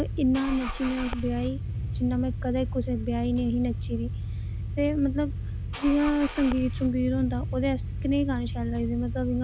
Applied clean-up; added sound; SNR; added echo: none; Engine starting / Car; 4 dB; none.